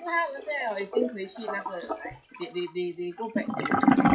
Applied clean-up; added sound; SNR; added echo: classical method WPE with log-MMSE.